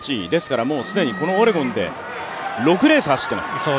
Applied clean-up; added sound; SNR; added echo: none; Livestock, farm animals, working animals; 17 dB; none.